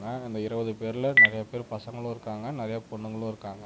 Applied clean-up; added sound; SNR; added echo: none; Telephone; -3 dB; none.